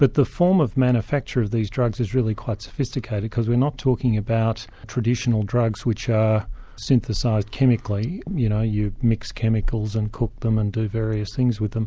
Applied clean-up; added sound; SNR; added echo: none; none; none; none.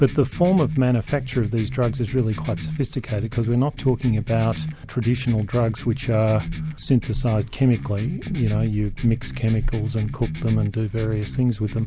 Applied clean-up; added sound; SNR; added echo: none; Electric guitar; 10 dB; none.